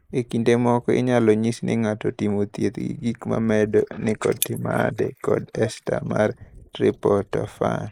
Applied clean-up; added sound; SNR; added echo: neural mask model Resemble Enhance denoiser.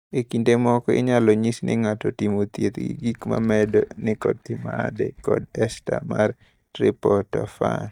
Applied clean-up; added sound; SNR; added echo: neural mask model DeepFilterNet 3.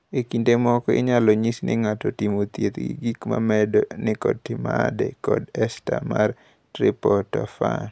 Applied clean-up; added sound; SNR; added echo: none; none; none; none.